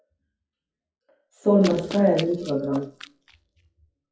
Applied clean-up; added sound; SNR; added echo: classical method WPE with log-MMSE.